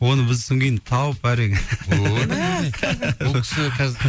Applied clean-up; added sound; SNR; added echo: none; none; none; none.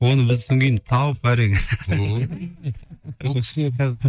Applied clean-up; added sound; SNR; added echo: neural mask model DeepFilterNet 3.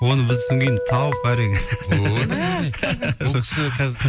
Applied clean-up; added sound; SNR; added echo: none; Guitar; 10 dB; none.